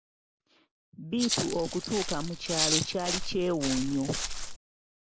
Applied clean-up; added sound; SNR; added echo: none; Rattle (instrument) + Walk, footsteps; 0 dB; none.